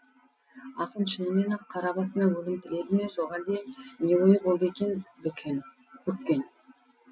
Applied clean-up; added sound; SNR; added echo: none; none; none; none.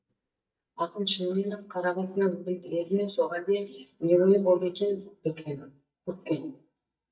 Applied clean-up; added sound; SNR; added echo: neural mask model DeepFilterNet 3.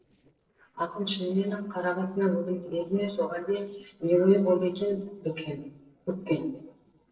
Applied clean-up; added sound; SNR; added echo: neural separator model SepFormer DNS4.